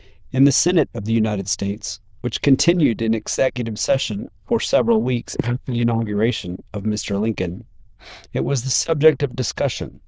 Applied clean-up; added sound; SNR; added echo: neural diffusion model UNIVERSE++.